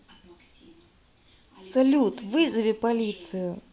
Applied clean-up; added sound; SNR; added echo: none; none; none; none.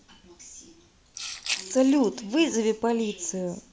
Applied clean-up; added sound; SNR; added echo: none; Rattle (instrument); 11 dB; none.